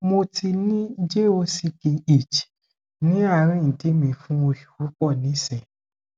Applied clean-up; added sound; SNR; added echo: none; none; none; none.